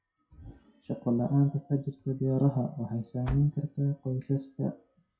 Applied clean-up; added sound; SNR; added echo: classical method WPE with log-MMSE.